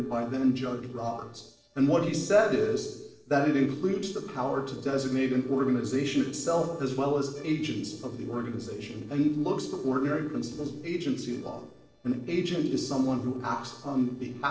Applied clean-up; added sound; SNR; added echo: neural separator model SepFormer DNS4.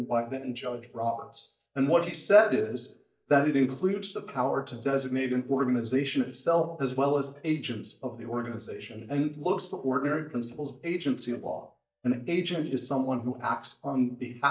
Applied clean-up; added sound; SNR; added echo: neural mask model DeepFilterNet 3.